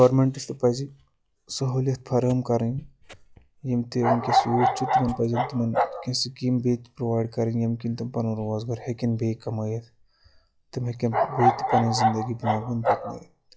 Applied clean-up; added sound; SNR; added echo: classical method log-MMSE.